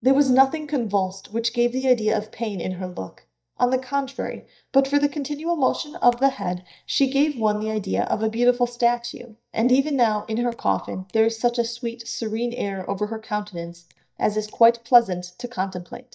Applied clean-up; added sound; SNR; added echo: neural mask model DeepFilterNet 3.